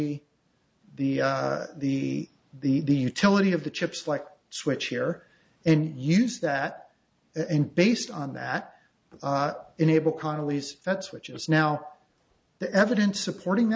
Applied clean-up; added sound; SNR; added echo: none; none; none; none.